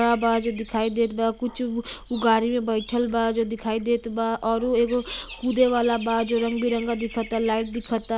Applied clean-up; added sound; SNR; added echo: none; Bird / Dog; 18 dB; none.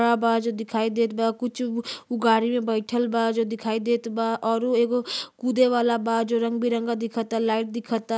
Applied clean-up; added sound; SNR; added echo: none; none; none; none.